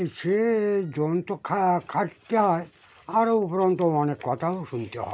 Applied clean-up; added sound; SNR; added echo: none; none; none; none.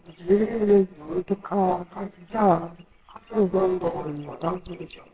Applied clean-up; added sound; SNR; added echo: neural separator model SepFormer WHAMR!.